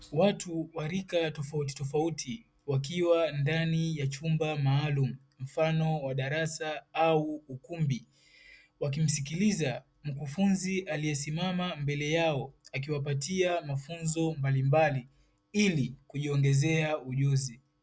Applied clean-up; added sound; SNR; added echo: none; none; none; none.